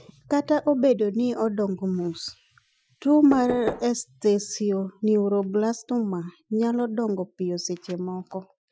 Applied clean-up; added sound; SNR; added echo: classical method Wiener filter.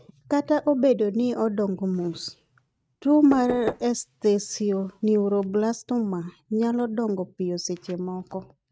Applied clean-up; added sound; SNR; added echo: neural mask model RNNoise.